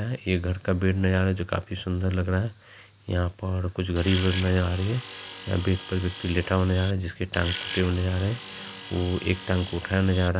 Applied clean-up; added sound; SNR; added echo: none; Tools; 12 dB; none.